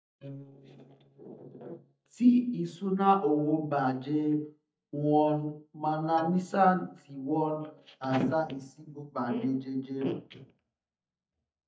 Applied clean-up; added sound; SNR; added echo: neural mask model DeepFilterNet 3.